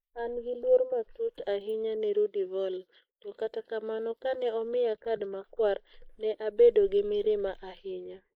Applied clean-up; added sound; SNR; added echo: neural mask model Resemble Enhance denoiser.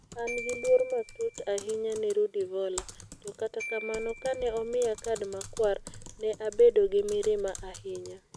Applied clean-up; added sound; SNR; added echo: none; Typing + Glockenspiel; 14 dB; none.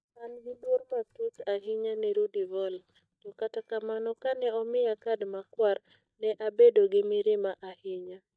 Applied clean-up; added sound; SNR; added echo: neural mask model DeepFilterNet 3.